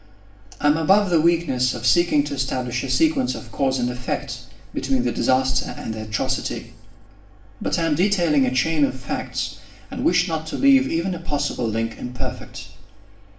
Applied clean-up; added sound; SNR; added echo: none; none; none; reverberation time 0.7 s.